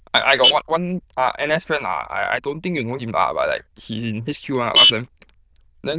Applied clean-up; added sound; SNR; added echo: neural diffusion model UNIVERSE++.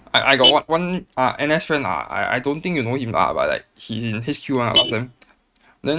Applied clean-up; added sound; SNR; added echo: neural mask model RNNoise.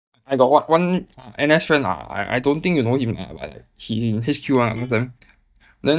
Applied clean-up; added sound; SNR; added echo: neural mask model DeepFilterNet 3.